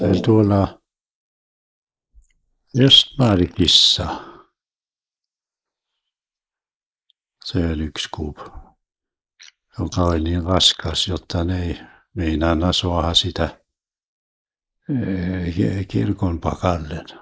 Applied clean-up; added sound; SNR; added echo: neural mask model Resemble Enhance denoiser.